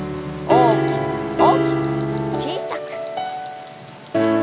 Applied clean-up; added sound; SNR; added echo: none; Bowed string instrument + Tick; 19 dB; none.